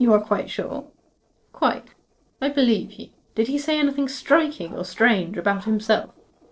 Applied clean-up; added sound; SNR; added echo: neural separator model SepFormer DNS4.